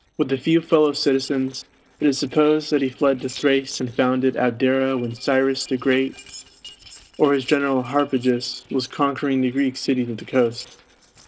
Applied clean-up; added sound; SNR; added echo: neural separator model SepFormer DNS4.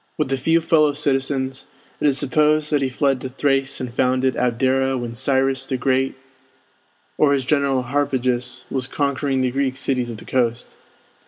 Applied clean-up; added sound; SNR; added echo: none; none; none; none.